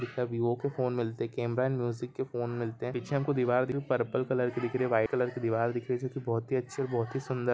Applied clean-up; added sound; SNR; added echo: none; none; none; none.